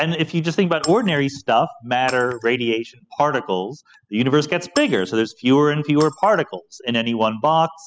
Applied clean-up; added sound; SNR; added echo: classical method spectral subtraction.